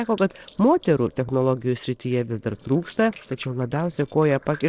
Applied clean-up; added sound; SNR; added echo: neural separator model SepFormer DNS4.